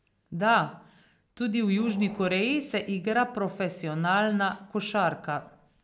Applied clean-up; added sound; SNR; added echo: none; Train; 18 dB; none.